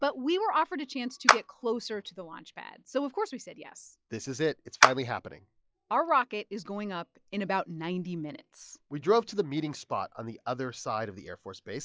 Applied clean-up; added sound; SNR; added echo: classical method log-MMSE.